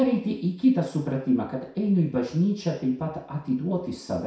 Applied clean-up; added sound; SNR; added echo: none; none; none; reverberation time 0.6 s.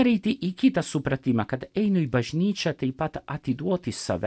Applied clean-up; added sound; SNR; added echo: none; none; none; none.